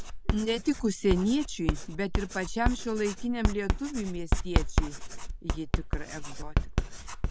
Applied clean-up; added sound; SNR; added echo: none; Writing; -2 dB; none.